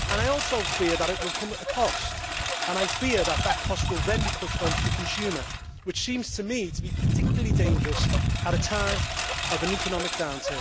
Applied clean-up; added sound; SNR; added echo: none; Engine; -3 dB; none.